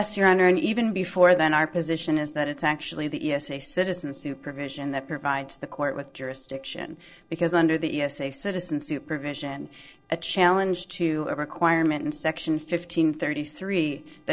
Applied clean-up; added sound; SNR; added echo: neural separator model SepFormer DNS4.